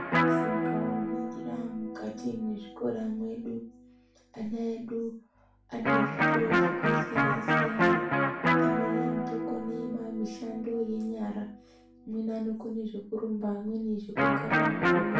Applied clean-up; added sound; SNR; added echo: none; Electric guitar; -4 dB; reverberation time 0.3 s.